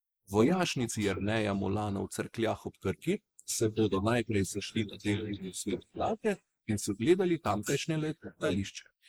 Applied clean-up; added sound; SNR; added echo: neural mask model Resemble Enhance denoiser.